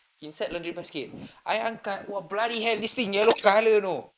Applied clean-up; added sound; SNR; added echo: neural mask model Resemble Enhance denoiser.